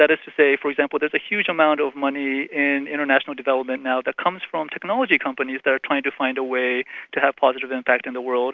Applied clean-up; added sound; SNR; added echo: none; none; none; none.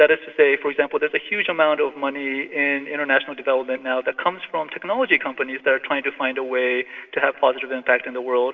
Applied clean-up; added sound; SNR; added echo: none; none; none; reverberation time 1.0 s.